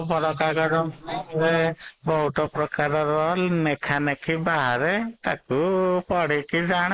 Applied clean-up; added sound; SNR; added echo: neural mask model Resemble Enhance denoiser.